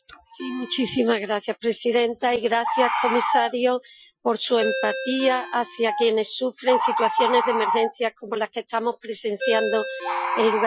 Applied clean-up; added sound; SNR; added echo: classical method Wiener filter.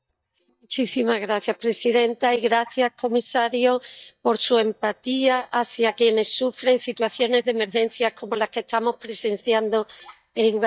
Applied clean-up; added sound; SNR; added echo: neural mask model DeepFilterNet 3.